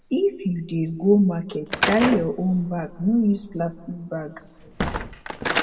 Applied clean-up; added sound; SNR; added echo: none; Slam / Wood; 7 dB; reverberation time 1.1 s.